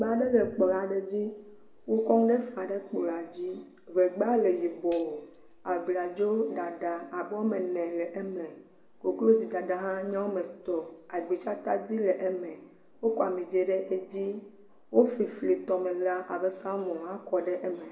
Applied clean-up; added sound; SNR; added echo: none; Tambourine; 11 dB; reverberation time 0.7 s.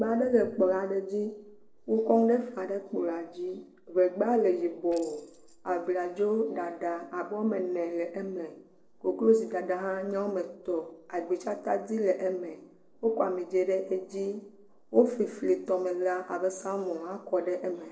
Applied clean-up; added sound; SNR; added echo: neural separator model SepFormer DNS4.